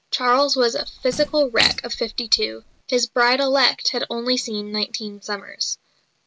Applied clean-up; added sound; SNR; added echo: none; Splash, splatter; 14 dB; none.